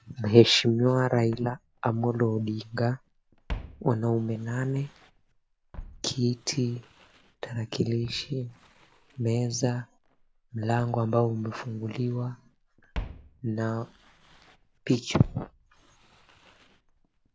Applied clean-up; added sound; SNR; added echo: none; Walk, footsteps; 18 dB; none.